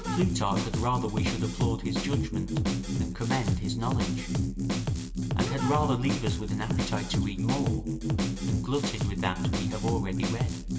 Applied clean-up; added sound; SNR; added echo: none; Drum kit; -3 dB; reverberation time 0.9 s.